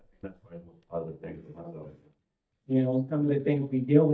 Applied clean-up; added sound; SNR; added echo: neural mask model DeepFilterNet 3.